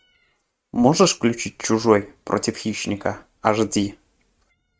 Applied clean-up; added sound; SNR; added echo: neural mask model RNNoise.